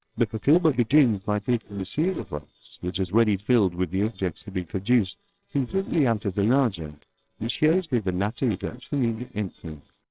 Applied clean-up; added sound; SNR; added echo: neural separator model SepFormer WHAMR!.